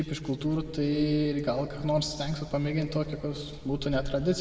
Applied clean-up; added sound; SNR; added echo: none; none; none; reverberation time 1.8 s.